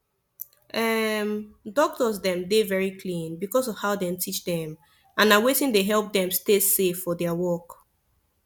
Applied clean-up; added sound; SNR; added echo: none; none; none; none.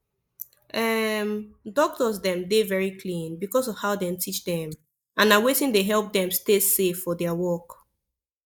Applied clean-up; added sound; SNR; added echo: neural mask model Resemble Enhance denoiser.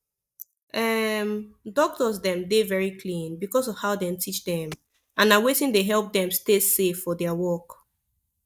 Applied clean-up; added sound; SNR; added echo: neural mask model DeepFilterNet 3.